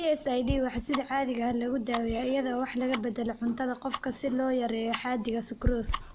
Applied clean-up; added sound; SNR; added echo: none; Tick-tock; 8 dB; none.